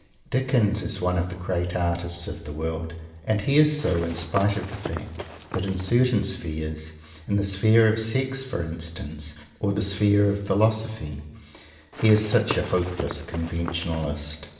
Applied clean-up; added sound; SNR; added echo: none; Run; 11 dB; reverberation time 1.2 s.